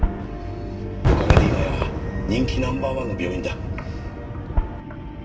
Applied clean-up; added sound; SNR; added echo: none; Fireworks; -2 dB; reverberation time 0.8 s.